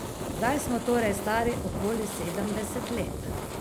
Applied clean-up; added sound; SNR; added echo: none; Fire; 4 dB; none.